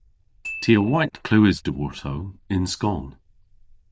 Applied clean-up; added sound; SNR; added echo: neural diffusion model UNIVERSE++.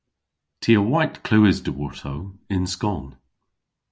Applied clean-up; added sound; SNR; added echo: none; none; none; none.